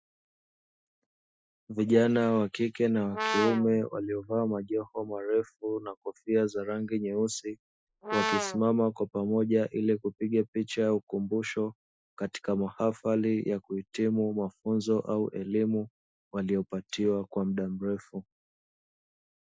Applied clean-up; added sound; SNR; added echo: classical method Wiener filter.